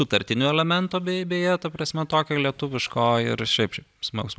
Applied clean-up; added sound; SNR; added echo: none; none; none; none.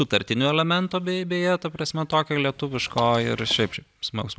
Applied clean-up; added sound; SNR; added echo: none; Drip / Water; 14 dB; none.